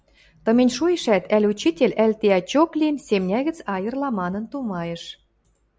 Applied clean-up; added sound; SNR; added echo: none; none; none; none.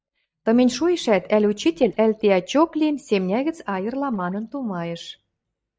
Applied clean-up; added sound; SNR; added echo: neural mask model DeepFilterNet 3.